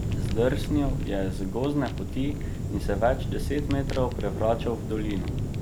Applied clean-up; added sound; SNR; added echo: none; Fire; 1 dB; none.